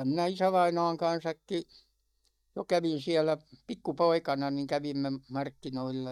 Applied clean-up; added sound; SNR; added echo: neural mask model DeepFilterNet 3.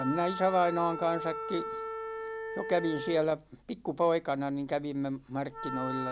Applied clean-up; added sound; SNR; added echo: none; Wind instrument, woodwind instrument; 8 dB; none.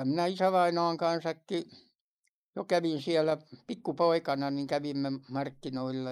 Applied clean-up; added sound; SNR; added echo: neural mask model Resemble Enhance denoiser.